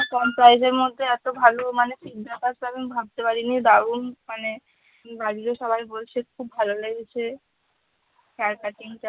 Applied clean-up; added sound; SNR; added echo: none; none; none; none.